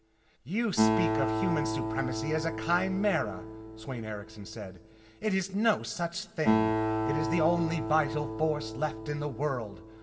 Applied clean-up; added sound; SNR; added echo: none; Acoustic guitar; 1 dB; reverberation time 1.6 s.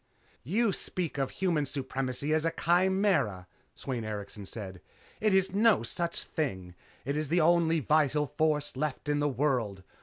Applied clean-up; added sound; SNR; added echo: none; none; none; none.